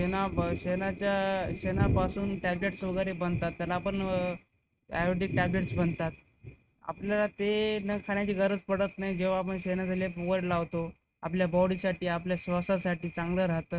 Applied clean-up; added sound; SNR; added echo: neural mask model RNNoise.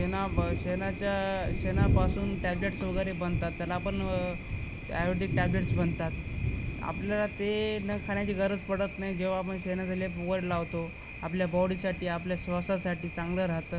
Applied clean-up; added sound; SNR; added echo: none; Thunder; 3 dB; none.